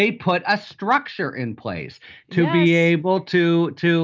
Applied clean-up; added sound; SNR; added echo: none; none; none; none.